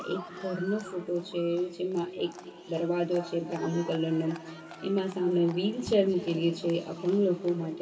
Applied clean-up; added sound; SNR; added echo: none; Livestock, farm animals, working animals; 19 dB; reverberation time 2.9 s.